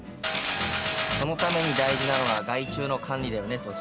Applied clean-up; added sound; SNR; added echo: none; Mechanisms; -4 dB; none.